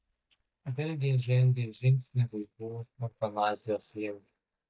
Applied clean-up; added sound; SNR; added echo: neural mask model DeepFilterNet 3.